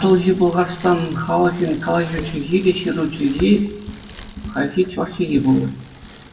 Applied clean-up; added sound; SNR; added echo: none; Bicycle; 17 dB; reverberation time 0.8 s.